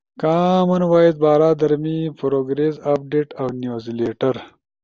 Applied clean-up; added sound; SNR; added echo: none; none; none; none.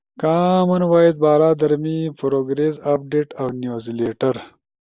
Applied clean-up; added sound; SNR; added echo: neural mask model Resemble Enhance denoiser.